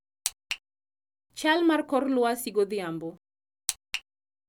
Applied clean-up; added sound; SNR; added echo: none; none; none; none.